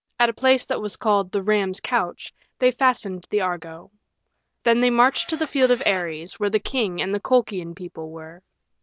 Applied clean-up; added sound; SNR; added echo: none; Camera; 19 dB; none.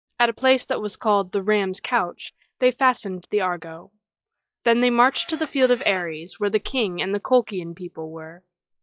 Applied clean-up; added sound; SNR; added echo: classical method log-MMSE.